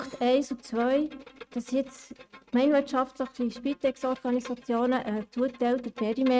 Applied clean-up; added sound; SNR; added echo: neural mask model RNNoise.